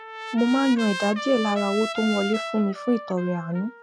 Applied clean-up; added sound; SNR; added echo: none; Trumpet; 9 dB; none.